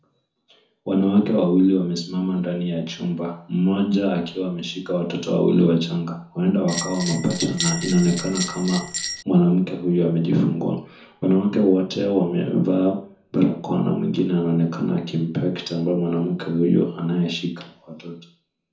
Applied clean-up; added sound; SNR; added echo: none; Bell; 7 dB; reverberation time 0.7 s.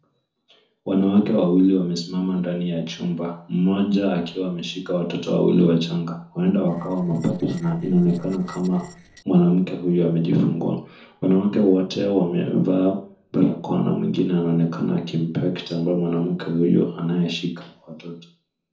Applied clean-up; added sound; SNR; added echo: neural separator model SepFormer DNS4.